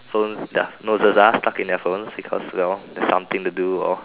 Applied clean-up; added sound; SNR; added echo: none; none; none; none.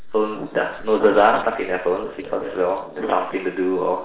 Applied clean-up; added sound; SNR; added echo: neural separator model SepFormer DNS4.